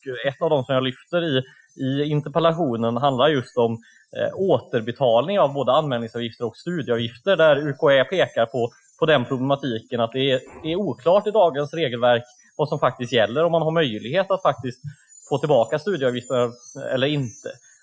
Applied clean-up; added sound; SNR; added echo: classical method Wiener filter.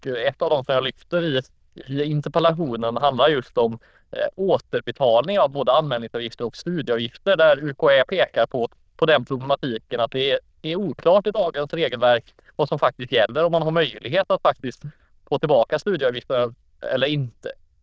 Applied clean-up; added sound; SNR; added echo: neural diffusion model UNIVERSE++.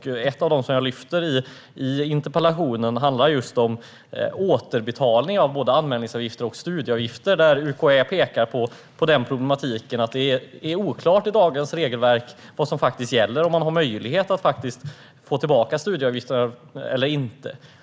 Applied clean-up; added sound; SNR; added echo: none; none; none; none.